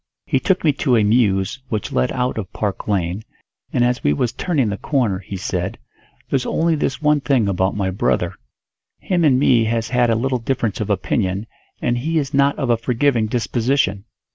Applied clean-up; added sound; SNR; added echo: none; none; none; none.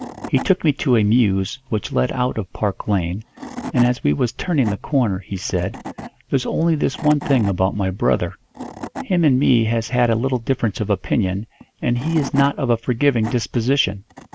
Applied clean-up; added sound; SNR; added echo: none; Wood / Tools; 16 dB; none.